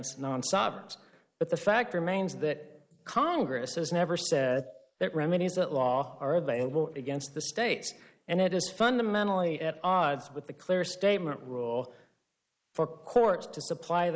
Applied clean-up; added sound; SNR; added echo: neural mask model Resemble Enhance denoiser.